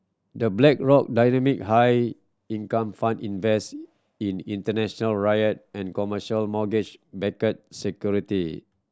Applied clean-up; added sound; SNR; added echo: none; none; none; none.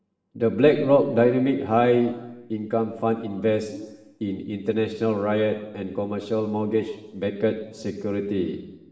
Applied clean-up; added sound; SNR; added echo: none; none; none; reverberation time 1.1 s.